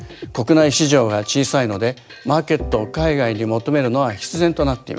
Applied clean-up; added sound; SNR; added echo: none; none; none; none.